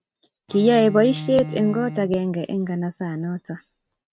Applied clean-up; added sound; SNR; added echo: neural mask model RNNoise.